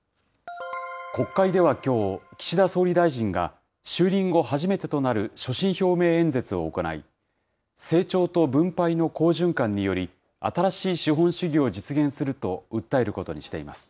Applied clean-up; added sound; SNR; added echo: none; none; none; none.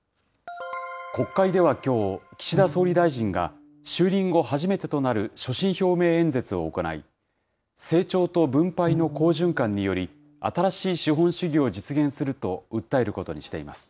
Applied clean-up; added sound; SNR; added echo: none; Bowed string instrument; 13 dB; none.